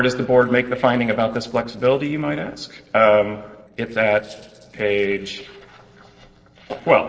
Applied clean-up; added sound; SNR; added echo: neural separator model SepFormer DNS4.